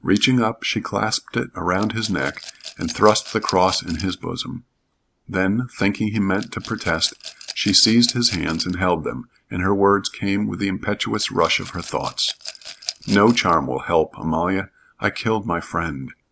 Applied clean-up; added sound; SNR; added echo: none; Rattle / Glass; 15 dB; none.